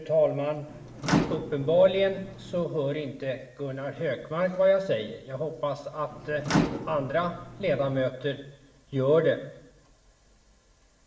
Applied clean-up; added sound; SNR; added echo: none; Microwave oven; 6 dB; reverberation time 0.8 s.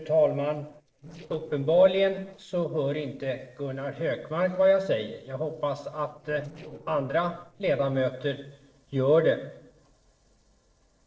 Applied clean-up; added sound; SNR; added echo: neural separator model SepFormer DNS4.